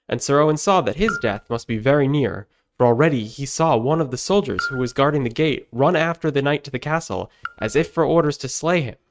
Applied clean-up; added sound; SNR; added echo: neural mask model RNNoise.